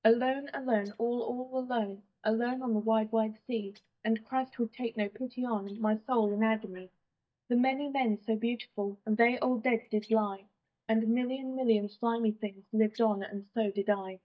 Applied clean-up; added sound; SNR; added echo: neural mask model DeepFilterNet 3.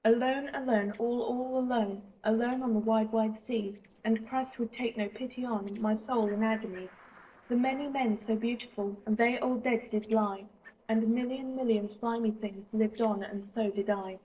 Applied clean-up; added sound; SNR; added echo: neural separator model SepFormer DNS4.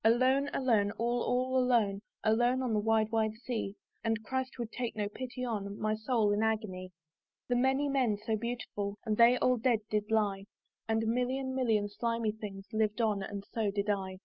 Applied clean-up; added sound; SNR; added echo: none; none; none; none.